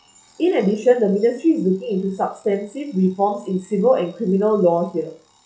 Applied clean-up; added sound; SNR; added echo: classical method log-MMSE.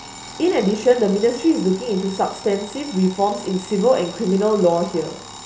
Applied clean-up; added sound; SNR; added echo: none; Alarm; 16 dB; none.